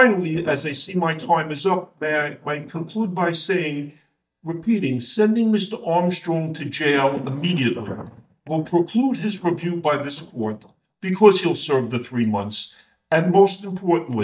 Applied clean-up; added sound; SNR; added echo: neural mask model DeepFilterNet 3.